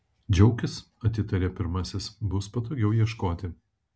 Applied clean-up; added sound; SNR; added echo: none; none; none; none.